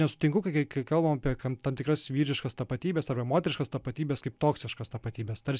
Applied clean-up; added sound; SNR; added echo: none; none; none; none.